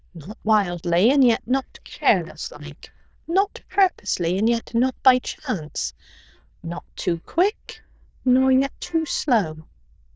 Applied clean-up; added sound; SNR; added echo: neural diffusion model UNIVERSE++.